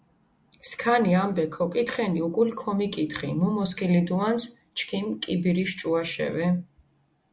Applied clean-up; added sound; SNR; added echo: none; none; none; none.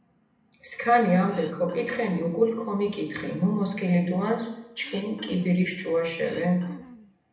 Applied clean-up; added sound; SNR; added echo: none; Cough; 20 dB; reverberation time 0.8 s.